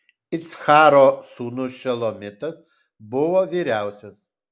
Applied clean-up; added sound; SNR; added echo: none; none; none; none.